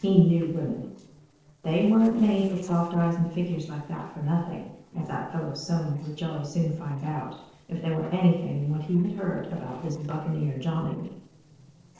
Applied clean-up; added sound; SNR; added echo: neural separator model SepFormer DNS4.